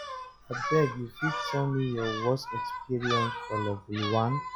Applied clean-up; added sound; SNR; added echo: classical method log-MMSE.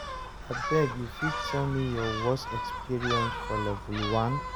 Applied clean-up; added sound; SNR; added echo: none; Gull, seagull; 3 dB; none.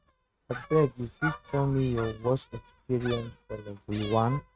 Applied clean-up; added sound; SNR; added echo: neural mask model RNNoise.